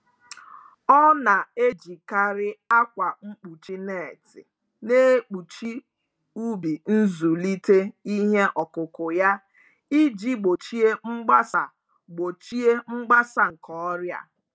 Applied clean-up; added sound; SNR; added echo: none; none; none; none.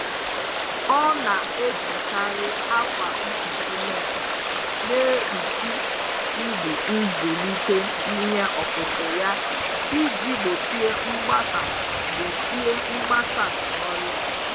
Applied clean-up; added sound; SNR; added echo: none; Stream; -3 dB; none.